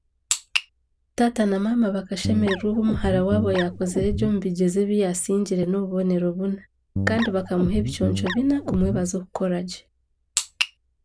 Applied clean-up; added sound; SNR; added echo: none; Guitar; 4 dB; none.